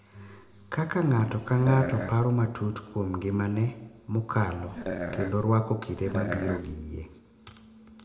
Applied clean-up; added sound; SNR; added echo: none; Burping, eructation; 6 dB; reverberation time 0.6 s.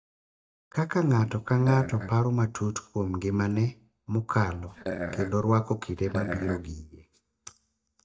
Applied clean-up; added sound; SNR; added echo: neural mask model DeepFilterNet 3.